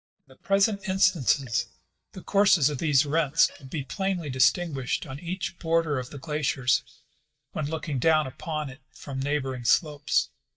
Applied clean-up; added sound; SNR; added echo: neural mask model DeepFilterNet 3.